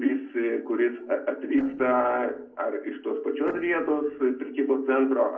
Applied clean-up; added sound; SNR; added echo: neural separator model SepFormer DNS4.